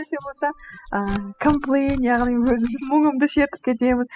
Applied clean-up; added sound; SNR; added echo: classical method spectral subtraction.